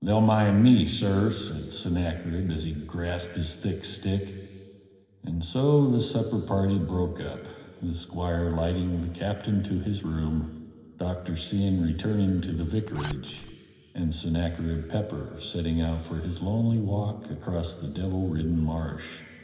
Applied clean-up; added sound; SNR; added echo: neural separator model SepFormer DNS4.